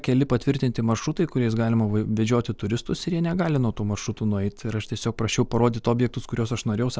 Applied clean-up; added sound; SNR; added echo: none; none; none; none.